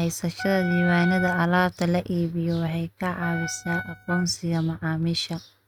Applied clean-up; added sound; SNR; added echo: neural mask model RNNoise.